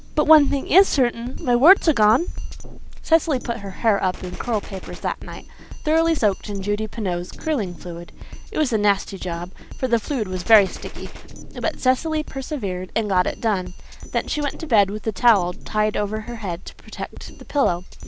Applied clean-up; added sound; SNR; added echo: none; Drum kit + Gunshot, gunfire; 11 dB; none.